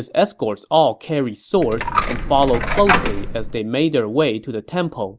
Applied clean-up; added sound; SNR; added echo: none; Coin (dropping); 1 dB; none.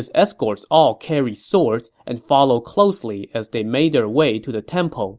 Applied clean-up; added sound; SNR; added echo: none; none; none; none.